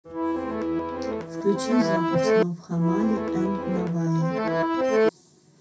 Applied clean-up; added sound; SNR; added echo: none; Accordion; -3 dB; reverberation time 0.3 s.